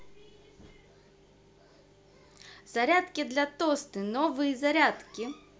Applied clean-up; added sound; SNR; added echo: none; none; none; none.